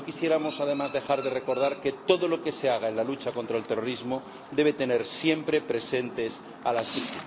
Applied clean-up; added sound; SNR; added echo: none; Chirp, tweet; 13 dB; none.